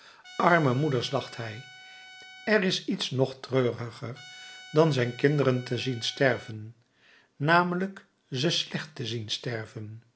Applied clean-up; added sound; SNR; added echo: none; Trumpet; 20 dB; none.